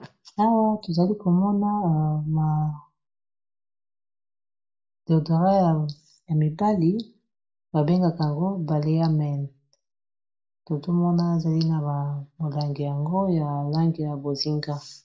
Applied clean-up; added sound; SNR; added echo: none; none; none; reverberation time 0.2 s.